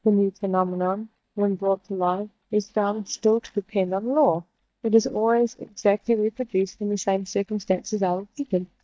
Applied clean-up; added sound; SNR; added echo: neural mask model DeepFilterNet 3.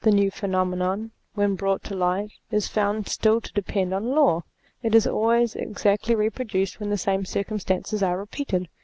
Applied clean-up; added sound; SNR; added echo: none; none; none; none.